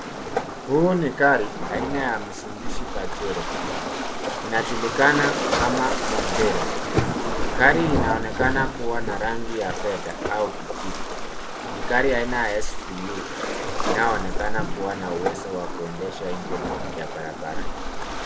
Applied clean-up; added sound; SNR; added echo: none; Waves, surf; 0 dB; none.